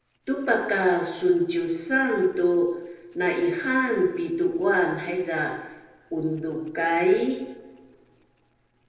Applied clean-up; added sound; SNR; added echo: neural separator model SepFormer DNS4.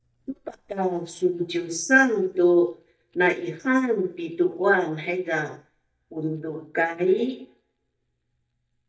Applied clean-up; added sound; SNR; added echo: neural mask model DeepFilterNet 3.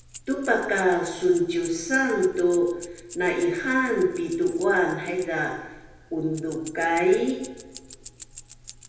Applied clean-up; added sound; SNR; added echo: none; Keys jangling; 20 dB; reverberation time 0.9 s.